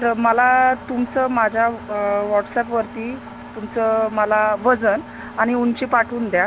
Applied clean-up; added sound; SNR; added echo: none; Engine; 16 dB; none.